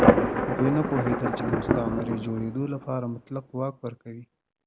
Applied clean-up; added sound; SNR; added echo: none; Thunder; -3 dB; none.